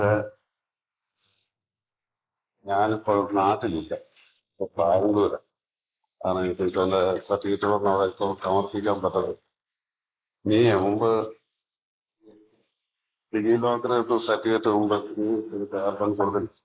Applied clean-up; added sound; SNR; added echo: neural mask model Resemble Enhance denoiser.